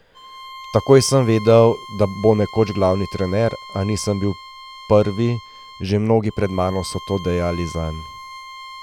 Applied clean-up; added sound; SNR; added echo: none; Bowed string instrument; 17 dB; none.